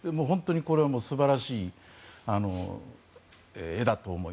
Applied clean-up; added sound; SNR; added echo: none; none; none; none.